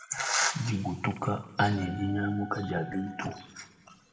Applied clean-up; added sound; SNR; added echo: none; Wind instrument, woodwind instrument; 16 dB; reverberation time 1.1 s.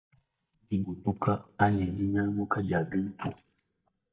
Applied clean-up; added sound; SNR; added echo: neural mask model DeepFilterNet 3.